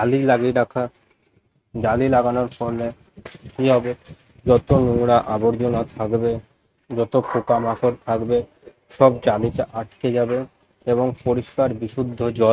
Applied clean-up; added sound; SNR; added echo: neural mask model RNNoise.